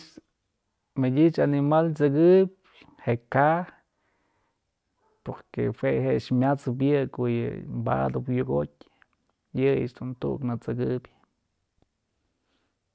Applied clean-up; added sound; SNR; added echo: none; none; none; none.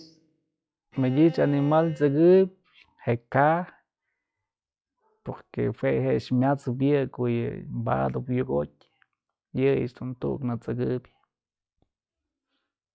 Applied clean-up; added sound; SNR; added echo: classical method log-MMSE.